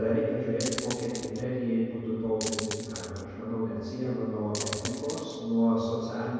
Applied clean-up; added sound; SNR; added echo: none; Coin (dropping); 8 dB; reverberation time 2.2 s.